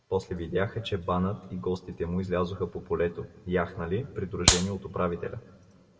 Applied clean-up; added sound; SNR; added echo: none; Clapping; -4 dB; reverberation time 1.3 s.